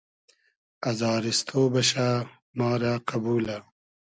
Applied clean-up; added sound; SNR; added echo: none; none; none; none.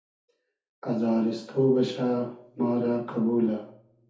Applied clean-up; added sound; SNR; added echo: none; none; none; reverberation time 0.5 s.